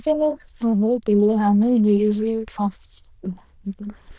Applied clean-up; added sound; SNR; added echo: neural diffusion model UNIVERSE++.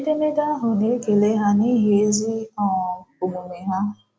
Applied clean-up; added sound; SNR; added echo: none; none; none; none.